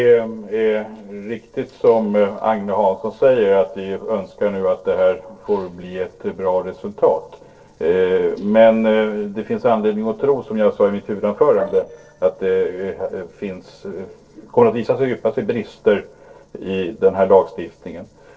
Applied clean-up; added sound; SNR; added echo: neural separator model SepFormer DNS4.